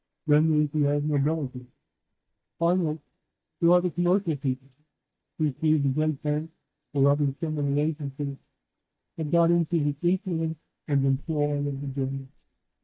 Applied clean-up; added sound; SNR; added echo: neural mask model DeepFilterNet 3.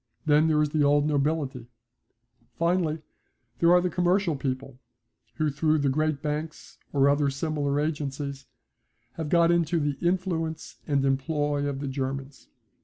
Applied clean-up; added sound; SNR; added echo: none; none; none; none.